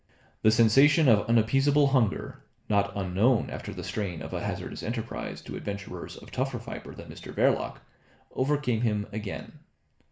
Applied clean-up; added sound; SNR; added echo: none; none; none; reverberation time 0.4 s.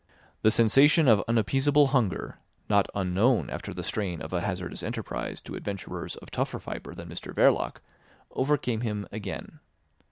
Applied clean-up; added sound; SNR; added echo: none; none; none; none.